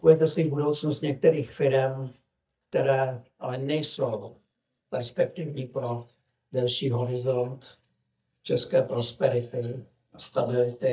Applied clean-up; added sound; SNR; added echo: neural mask model DeepFilterNet 3.